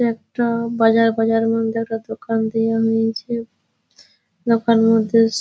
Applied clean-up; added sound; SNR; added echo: none; none; none; none.